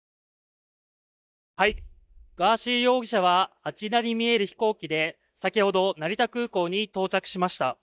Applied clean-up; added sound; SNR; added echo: neural mask model DeepFilterNet 3.